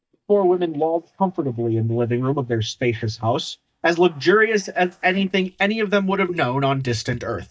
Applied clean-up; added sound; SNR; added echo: neural mask model DeepFilterNet 3.